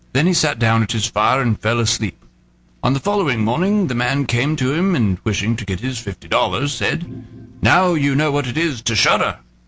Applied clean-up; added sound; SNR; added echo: none; Organ; 19 dB; none.